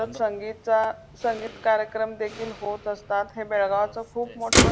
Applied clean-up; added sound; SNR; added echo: none; Motor vehicle (road); 3 dB; none.